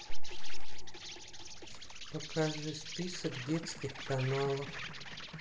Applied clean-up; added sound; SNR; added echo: none; Insect; 16 dB; reverberation time 1.5 s.